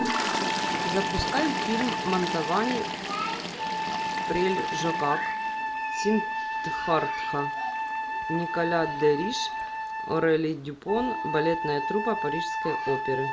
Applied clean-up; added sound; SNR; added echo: none; Toilet flush + Wind instrument, woodwind instrument; 1 dB; none.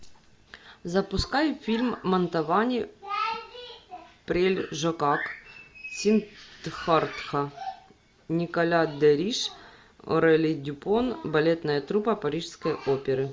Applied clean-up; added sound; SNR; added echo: none; none; none; none.